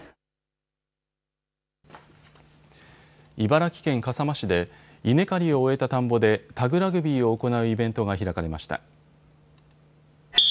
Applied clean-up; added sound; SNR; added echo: none; none; none; none.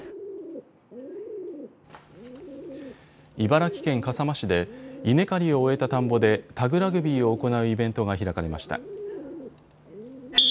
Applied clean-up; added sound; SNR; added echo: none; Bird; 14 dB; none.